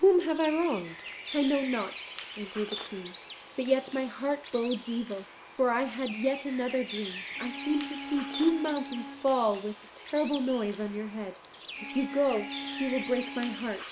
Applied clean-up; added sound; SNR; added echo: none; Bird + Bowed string instrument; 11 dB; none.